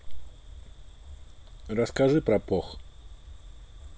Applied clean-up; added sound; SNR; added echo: none; none; none; none.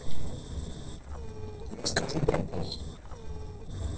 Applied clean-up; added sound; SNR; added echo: neural separator model SepFormer DNS4.